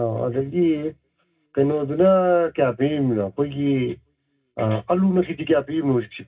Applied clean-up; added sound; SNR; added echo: none; none; none; reverberation time 0.4 s.